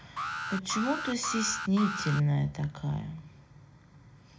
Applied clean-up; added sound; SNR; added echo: none; Alarm; 6 dB; reverberation time 0.4 s.